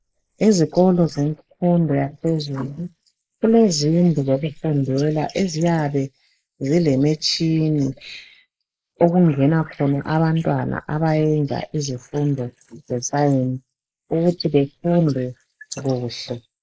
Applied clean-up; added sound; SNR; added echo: neural mask model Resemble Enhance denoiser.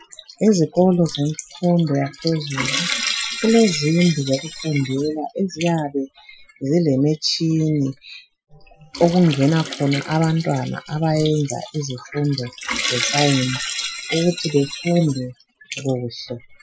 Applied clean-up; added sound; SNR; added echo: classical method Wiener filter.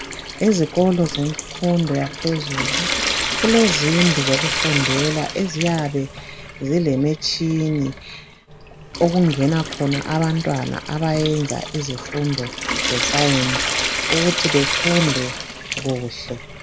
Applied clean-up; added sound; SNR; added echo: none; Trickle, dribble / Sink (filling or washing) / Water tap, faucet; 4 dB; none.